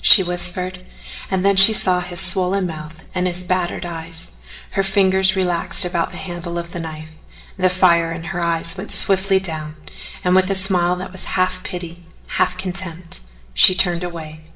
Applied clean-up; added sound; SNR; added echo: none; none; none; reverberation time 1.0 s.